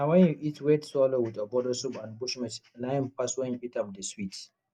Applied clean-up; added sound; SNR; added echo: none; none; none; none.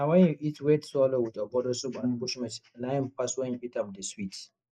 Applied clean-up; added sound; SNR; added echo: neural mask model Resemble Enhance denoiser.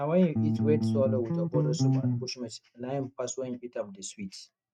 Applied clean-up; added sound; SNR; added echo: neural mask model RNNoise.